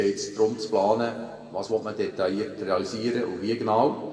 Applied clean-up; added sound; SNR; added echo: none; none; none; reverberation time 1.6 s.